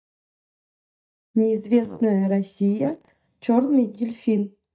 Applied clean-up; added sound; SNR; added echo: neural mask model DeepFilterNet 3.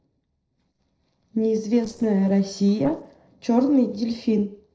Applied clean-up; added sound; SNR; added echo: neural separator model SepFormer DNS4.